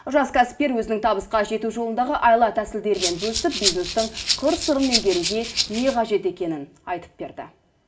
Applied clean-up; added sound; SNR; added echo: none; Rattle (instrument); 4 dB; reverberation time 0.4 s.